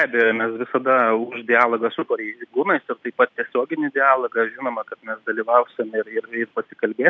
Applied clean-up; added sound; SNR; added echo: none; none; none; none.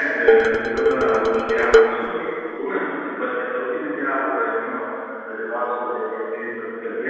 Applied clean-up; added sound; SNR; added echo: none; Dishes, pots, and pans; -4 dB; reverberation time 2.1 s.